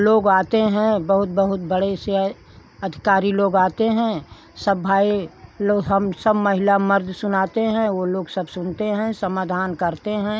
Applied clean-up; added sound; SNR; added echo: none; none; none; none.